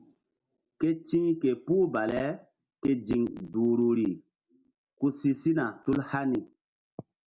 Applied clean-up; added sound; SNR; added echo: none; none; none; none.